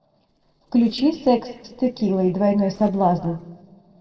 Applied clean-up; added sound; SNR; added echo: neural separator model SepFormer DNS4.